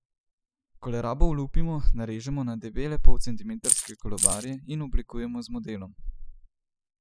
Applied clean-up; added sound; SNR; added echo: classical method spectral subtraction.